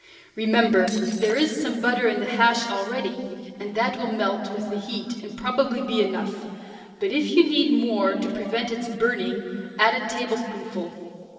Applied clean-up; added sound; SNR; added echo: neural separator model SepFormer DNS4.